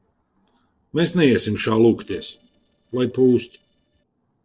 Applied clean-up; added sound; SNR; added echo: neural separator model SepFormer DNS4.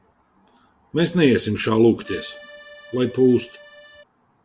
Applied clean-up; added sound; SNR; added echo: none; Accordion; 19 dB; none.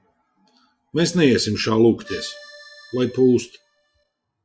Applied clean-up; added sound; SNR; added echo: classical method log-MMSE.